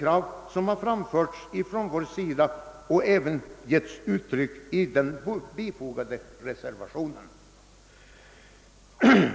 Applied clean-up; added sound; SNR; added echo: none; none; none; none.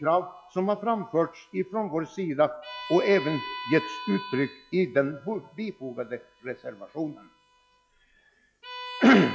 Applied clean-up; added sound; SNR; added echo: classical method log-MMSE.